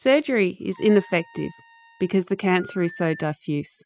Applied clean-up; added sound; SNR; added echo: classical method spectral subtraction.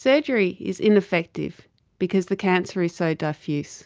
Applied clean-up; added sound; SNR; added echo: none; none; none; none.